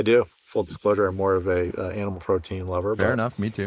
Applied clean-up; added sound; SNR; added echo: neural mask model Resemble Enhance denoiser.